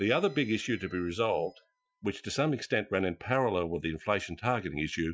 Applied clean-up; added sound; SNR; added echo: classical method Wiener filter.